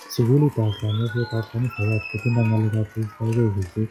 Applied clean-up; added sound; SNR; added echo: classical method log-MMSE.